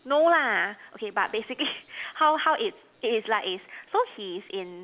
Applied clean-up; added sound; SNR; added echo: none; none; none; none.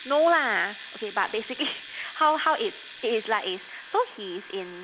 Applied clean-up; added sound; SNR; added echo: none; Domestic sounds, home sounds; 17 dB; none.